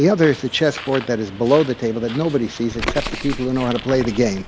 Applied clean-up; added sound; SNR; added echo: none; Bird; 12 dB; none.